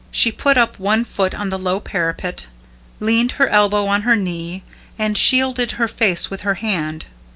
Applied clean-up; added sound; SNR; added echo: none; none; none; none.